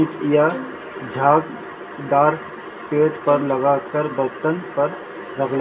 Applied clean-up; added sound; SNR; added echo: none; Bowed string instrument; 17 dB; reverberation time 0.1 s.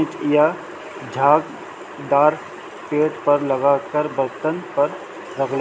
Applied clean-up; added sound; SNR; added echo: none; none; none; none.